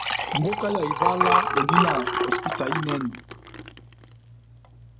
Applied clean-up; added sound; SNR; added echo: none; Liquid; -4 dB; none.